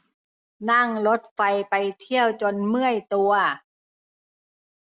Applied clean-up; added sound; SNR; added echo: none; none; none; none.